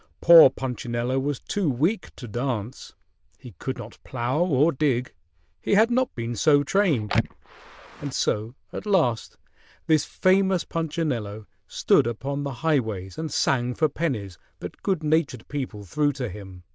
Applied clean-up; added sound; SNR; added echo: neural diffusion model UNIVERSE++.